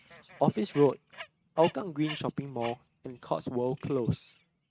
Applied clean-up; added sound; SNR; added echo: neural mask model RNNoise.